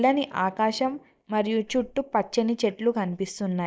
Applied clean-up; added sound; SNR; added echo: neural mask model DeepFilterNet 3.